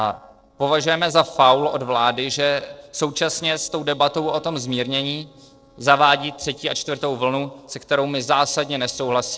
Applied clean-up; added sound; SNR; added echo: neural separator model SepFormer DNS4.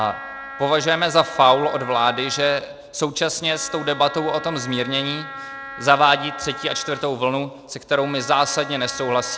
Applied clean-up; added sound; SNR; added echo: none; Wind instrument, woodwind instrument; 13 dB; none.